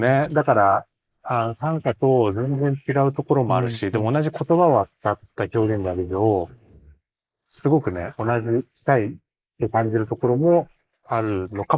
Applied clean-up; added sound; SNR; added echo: neural mask model Resemble Enhance denoiser.